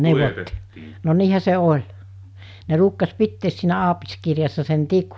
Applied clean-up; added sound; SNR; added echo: none; none; none; none.